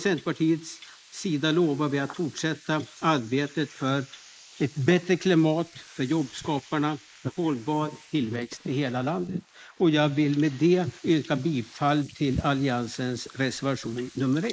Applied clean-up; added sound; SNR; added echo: neural mask model Resemble Enhance denoiser.